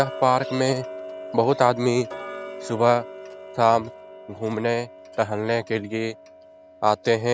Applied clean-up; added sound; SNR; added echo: none; Tick-tock; 14 dB; none.